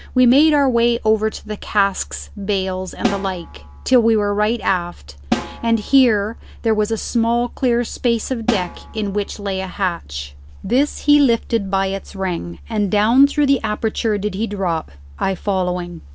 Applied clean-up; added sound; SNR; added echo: none; Snare drum; 11 dB; none.